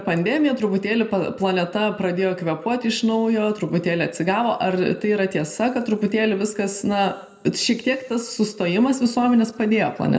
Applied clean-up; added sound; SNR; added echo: none; none; none; reverberation time 0.9 s.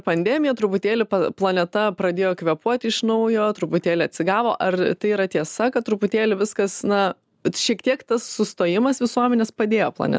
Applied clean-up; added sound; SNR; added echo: none; none; none; none.